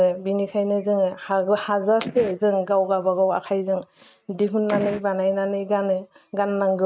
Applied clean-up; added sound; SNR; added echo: neural mask model RNNoise.